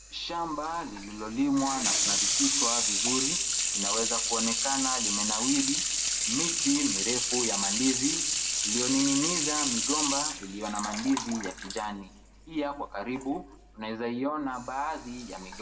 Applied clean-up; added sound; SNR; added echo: none; Sink (filling or washing) / Water tap, faucet; -2 dB; reverberation time 1.7 s.